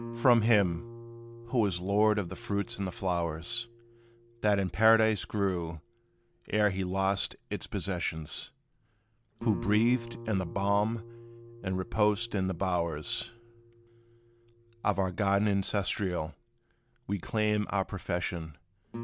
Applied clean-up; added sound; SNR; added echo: none; Guitar; 16 dB; none.